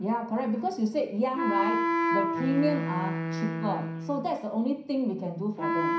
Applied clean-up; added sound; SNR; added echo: none; Wind instrument, woodwind instrument; 2 dB; reverberation time 0.5 s.